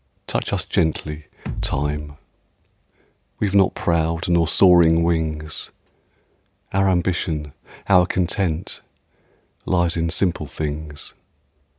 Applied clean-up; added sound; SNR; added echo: none; Bass drum; 8 dB; none.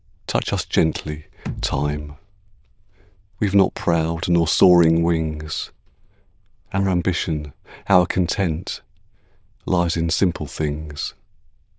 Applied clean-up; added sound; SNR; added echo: neural diffusion model UNIVERSE++.